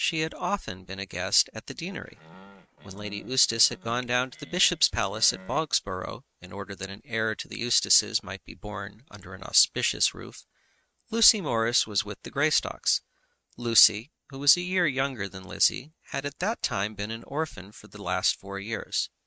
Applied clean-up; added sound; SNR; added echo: neural mask model RNNoise.